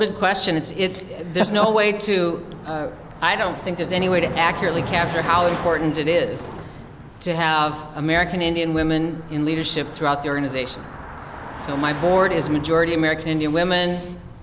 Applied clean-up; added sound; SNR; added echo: none; Car passing by; 14 dB; none.